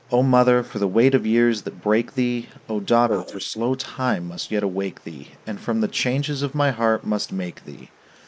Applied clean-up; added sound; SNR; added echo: neural mask model Resemble Enhance denoiser.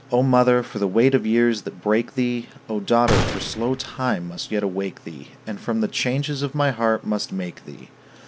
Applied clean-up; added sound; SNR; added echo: none; Gunshot, gunfire; 4 dB; none.